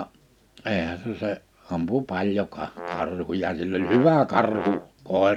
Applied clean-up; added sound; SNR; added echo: none; Brass instrument; 11 dB; none.